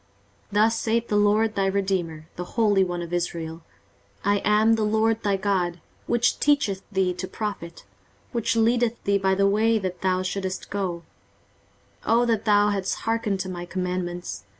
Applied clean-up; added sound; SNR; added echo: none; none; none; none.